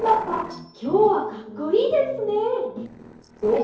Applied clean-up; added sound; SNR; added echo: neural separator model SepFormer DNS4.